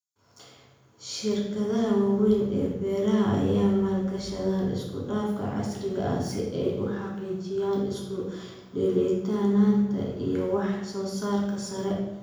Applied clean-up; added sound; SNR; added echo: none; none; none; reverberation time 0.9 s.